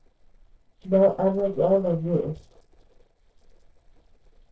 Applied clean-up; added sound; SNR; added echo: neural separator model SepFormer DNS4.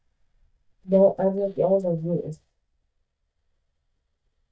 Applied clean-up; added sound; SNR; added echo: neural mask model DeepFilterNet 3.